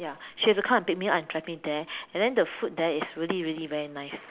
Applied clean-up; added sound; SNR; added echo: none; none; none; none.